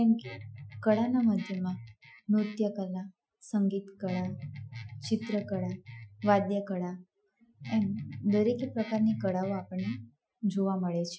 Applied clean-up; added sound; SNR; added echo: classical method Wiener filter.